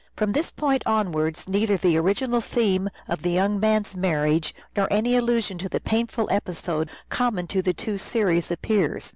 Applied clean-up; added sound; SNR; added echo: none; none; none; none.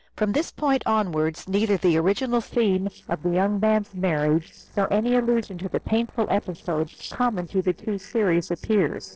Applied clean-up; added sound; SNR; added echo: neural separator model SepFormer DNS4.